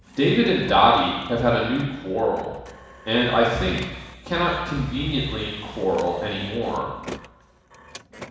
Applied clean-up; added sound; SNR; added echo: none; Printer; 20 dB; reverberation time 1.1 s.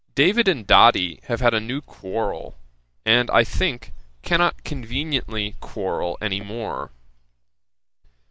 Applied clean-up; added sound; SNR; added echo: none; none; none; none.